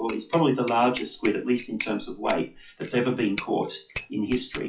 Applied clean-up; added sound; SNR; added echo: classical method WPE with log-MMSE.